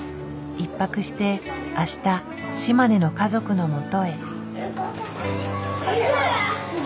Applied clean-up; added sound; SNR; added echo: none; none; none; none.